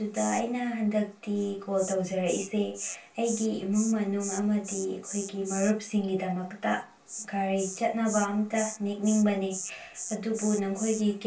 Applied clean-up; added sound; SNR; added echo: none; Insect; 12 dB; reverberation time 0.2 s.